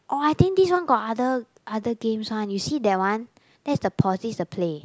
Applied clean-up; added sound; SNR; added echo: none; none; none; none.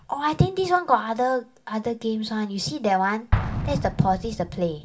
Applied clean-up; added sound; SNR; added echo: none; Explosion; 8 dB; reverberation time 0.2 s.